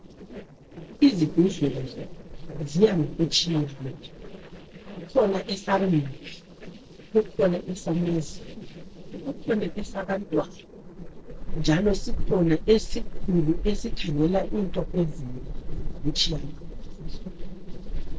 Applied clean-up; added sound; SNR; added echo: neural separator model SepFormer DNS4.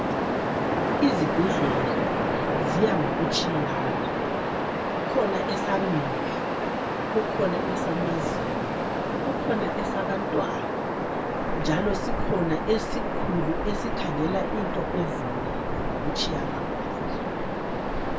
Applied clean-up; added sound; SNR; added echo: none; Waves, surf; -4 dB; reverberation time 0.2 s.